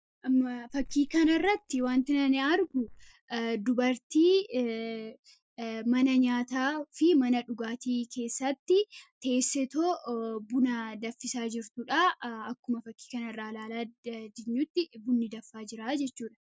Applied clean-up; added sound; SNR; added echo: neural mask model Resemble Enhance denoiser.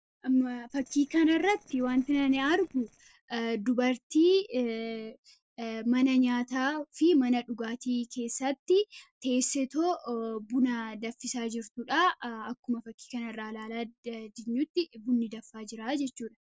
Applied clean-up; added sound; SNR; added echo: neural separator model SepFormer DNS4.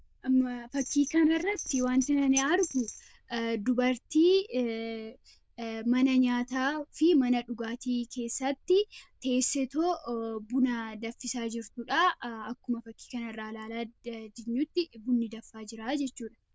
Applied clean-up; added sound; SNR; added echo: neural diffusion model UNIVERSE++.